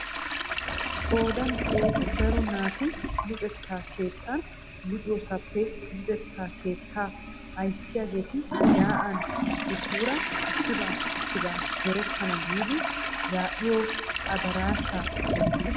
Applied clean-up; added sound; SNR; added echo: none; Toilet flush; -2 dB; none.